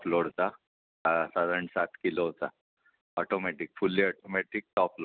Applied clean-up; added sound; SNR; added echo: none; none; none; none.